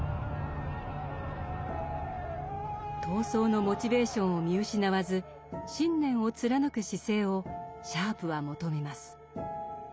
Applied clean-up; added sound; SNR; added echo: none; none; none; none.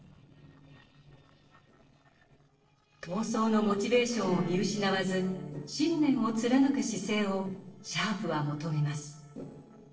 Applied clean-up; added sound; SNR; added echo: neural separator model SepFormer DNS4.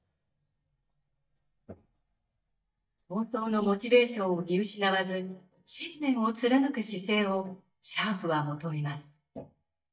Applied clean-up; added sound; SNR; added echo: neural mask model DeepFilterNet 3.